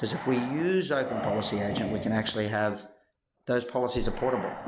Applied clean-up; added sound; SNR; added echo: none; Breathing; 10 dB; none.